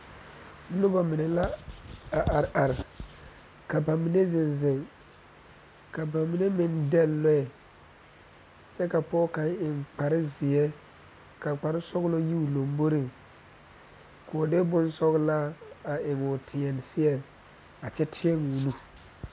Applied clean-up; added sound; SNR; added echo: none; none; none; none.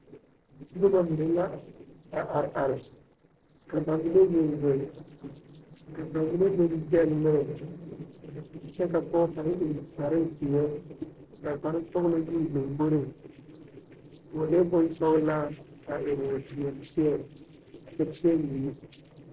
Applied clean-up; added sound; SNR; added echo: neural separator model SepFormer DNS4.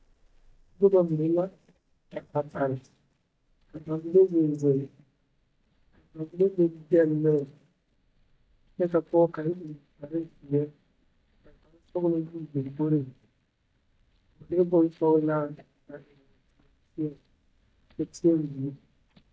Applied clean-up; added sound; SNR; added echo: neural mask model DeepFilterNet 3.